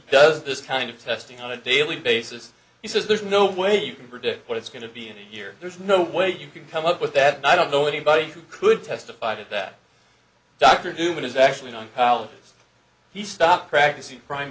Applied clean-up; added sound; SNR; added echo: none; none; none; none.